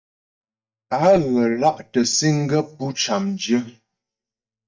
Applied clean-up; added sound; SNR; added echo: neural mask model DeepFilterNet 3.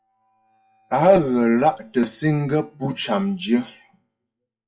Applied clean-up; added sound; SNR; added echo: classical method WPE with log-MMSE.